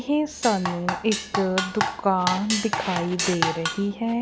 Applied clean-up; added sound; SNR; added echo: none; Drum kit; 4 dB; none.